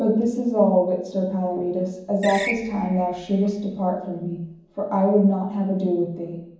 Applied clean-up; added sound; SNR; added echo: none; Screech; 11 dB; reverberation time 1.2 s.